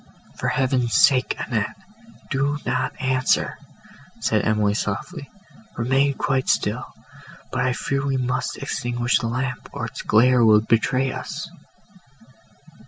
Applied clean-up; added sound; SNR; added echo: none; none; none; none.